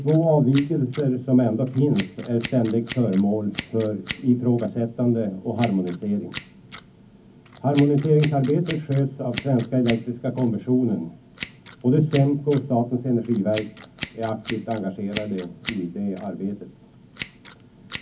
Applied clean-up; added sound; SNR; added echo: none; Scissors; 13 dB; reverberation time 0.3 s.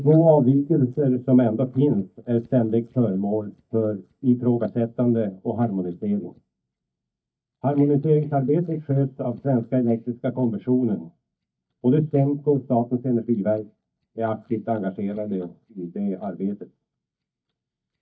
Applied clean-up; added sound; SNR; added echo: neural mask model DeepFilterNet 3.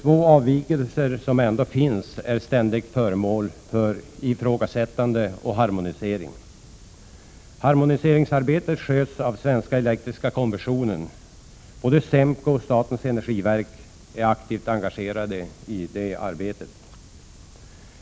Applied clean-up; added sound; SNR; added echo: none; none; none; none.